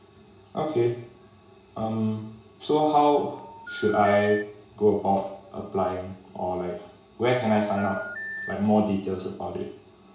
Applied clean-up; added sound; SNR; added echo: none; Telephone; 12 dB; reverberation time 0.6 s.